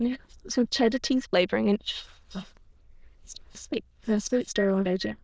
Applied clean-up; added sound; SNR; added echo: neural diffusion model UNIVERSE++.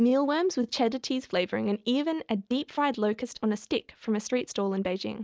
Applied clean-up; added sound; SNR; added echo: none; none; none; none.